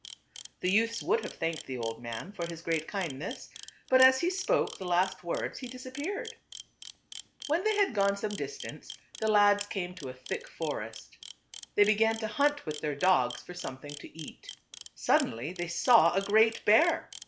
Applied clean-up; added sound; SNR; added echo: none; Camera; 16 dB; none.